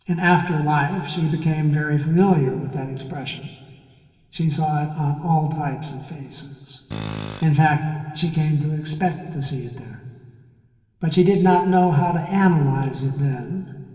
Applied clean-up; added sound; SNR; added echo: none; Tools; 12 dB; reverberation time 2.3 s.